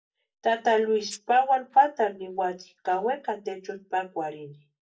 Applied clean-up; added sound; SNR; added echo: neural mask model DeepFilterNet 3.